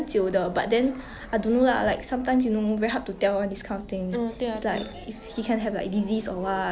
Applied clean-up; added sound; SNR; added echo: none; none; none; none.